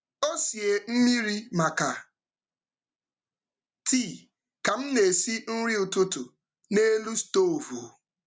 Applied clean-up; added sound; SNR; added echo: none; none; none; none.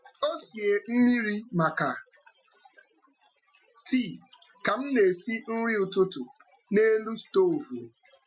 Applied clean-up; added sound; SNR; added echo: classical method Wiener filter.